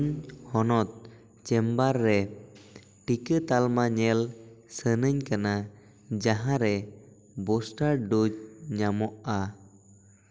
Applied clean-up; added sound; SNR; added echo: none; none; none; none.